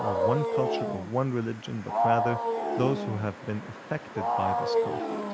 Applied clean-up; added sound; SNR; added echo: none; Wild animals; -2 dB; none.